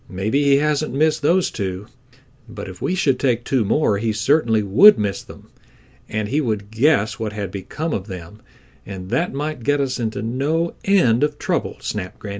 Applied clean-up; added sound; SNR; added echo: none; none; none; none.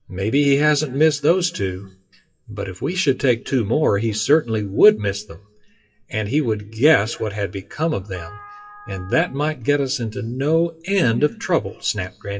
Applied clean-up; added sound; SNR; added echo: classical method WPE with log-MMSE.